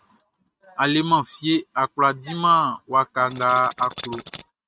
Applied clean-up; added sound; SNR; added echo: neural mask model RNNoise.